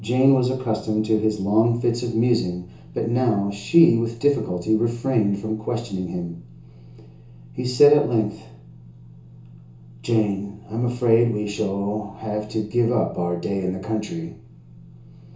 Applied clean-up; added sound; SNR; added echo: none; none; none; reverberation time 0.7 s.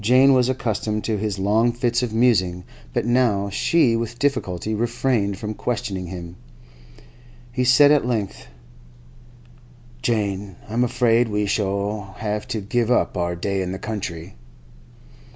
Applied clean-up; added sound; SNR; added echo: none; none; none; none.